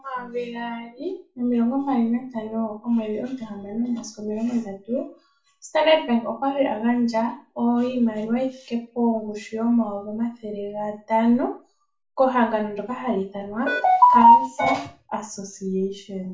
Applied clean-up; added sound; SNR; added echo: none; none; none; reverberation time 0.3 s.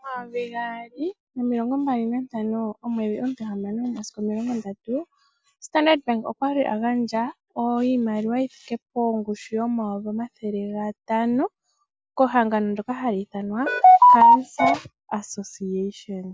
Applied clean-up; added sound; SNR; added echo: none; none; none; none.